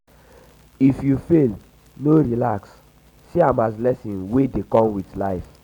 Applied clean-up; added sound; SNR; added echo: none; none; none; none.